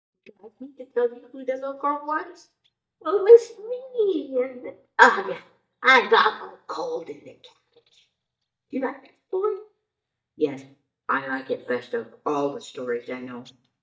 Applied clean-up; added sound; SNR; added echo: neural mask model DeepFilterNet 3.